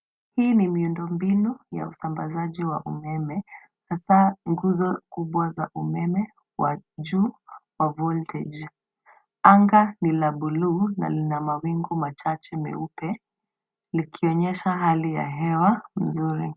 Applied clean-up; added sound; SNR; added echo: none; none; none; none.